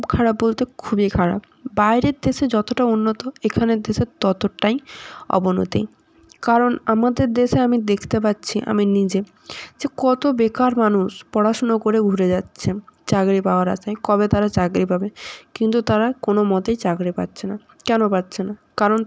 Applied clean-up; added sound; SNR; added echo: none; none; none; none.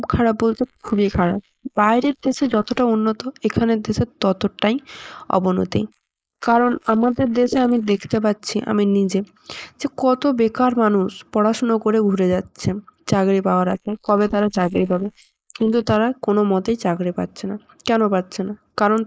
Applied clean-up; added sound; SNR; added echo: neural mask model Resemble Enhance denoiser.